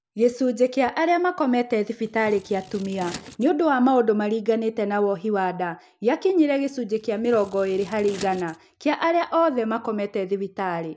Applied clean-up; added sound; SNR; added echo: none; Scissors; 19 dB; none.